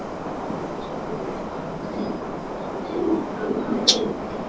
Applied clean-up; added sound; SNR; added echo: none; Subway, metro, underground; 2 dB; reverberation time 0.3 s.